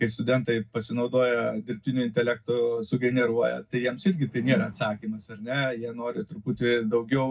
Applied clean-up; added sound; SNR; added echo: none; Whoosh, swoosh, swish; 8 dB; reverberation time 0.4 s.